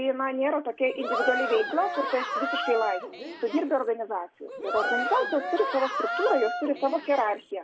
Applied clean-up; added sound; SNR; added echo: none; Cheering; 4 dB; none.